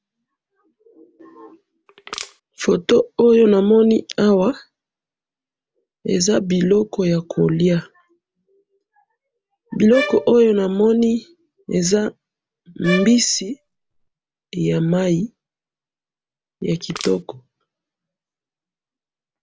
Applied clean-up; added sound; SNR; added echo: none; Bowed string instrument + Crushing; 11 dB; none.